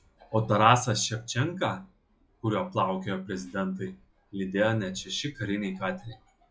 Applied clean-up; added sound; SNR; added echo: classical method log-MMSE.